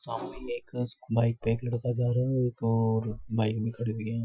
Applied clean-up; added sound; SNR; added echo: classical method Wiener filter.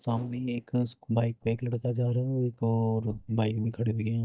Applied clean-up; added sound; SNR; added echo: neural mask model DeepFilterNet 3.